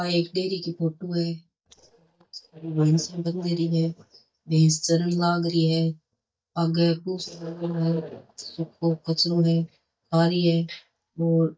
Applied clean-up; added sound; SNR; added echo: neural mask model DeepFilterNet 3.